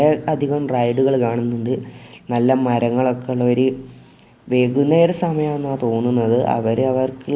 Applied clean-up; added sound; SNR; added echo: none; none; none; none.